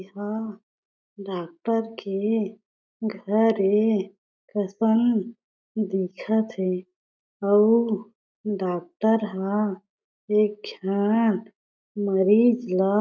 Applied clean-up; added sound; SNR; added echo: none; none; none; none.